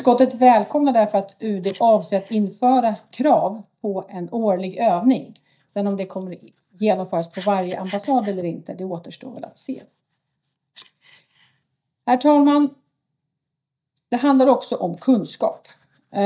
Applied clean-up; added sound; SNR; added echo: neural mask model DeepFilterNet 3.